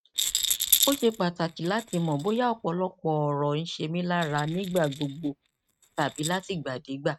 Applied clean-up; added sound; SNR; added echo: neural mask model RNNoise.